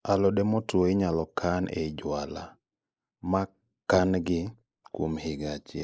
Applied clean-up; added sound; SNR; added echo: neural mask model Resemble Enhance denoiser.